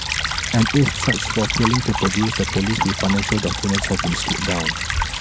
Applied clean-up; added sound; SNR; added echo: none; Stream / Trickle, dribble; 2 dB; none.